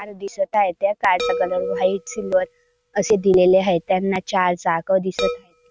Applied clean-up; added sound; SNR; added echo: neural mask model RNNoise.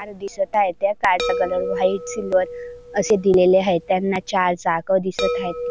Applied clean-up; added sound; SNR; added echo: none; Chime; 10 dB; none.